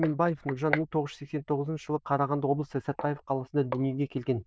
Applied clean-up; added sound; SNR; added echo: neural diffusion model UNIVERSE++.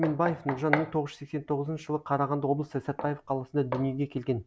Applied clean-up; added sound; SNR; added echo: none; Knock; 9 dB; none.